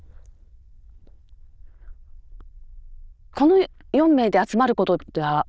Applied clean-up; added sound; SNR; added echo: neural diffusion model UNIVERSE++.